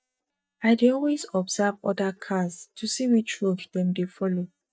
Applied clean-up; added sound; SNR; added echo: neural mask model DeepFilterNet 3.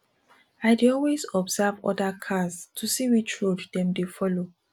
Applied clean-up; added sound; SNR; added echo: none; none; none; none.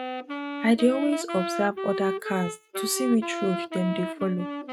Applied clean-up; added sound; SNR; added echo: neural mask model RNNoise.